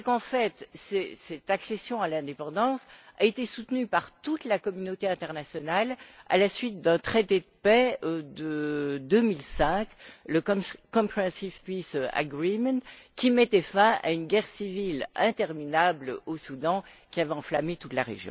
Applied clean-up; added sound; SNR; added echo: none; none; none; none.